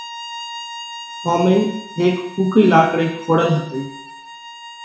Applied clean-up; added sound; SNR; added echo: none; Bowed string instrument; 15 dB; reverberation time 0.6 s.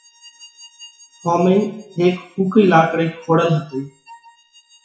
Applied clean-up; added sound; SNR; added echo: classical method WPE with log-MMSE.